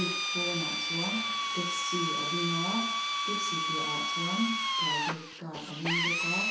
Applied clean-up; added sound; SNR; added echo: none; Drill; -5 dB; reverberation time 0.7 s.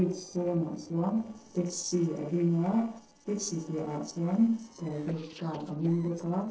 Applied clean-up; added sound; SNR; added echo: neural separator model SepFormer DNS4.